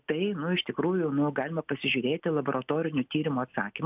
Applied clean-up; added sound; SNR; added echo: none; none; none; none.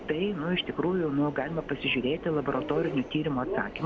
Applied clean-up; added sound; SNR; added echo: none; Subway, metro, underground; 9 dB; none.